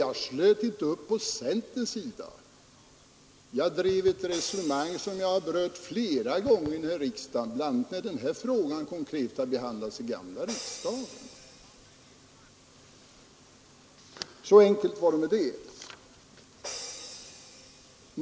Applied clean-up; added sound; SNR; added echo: none; Fireworks + Crash cymbal; 19 dB; none.